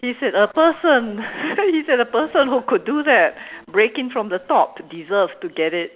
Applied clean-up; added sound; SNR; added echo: none; none; none; none.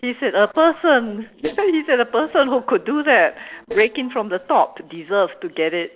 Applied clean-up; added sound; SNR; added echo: neural separator model SepFormer DNS4.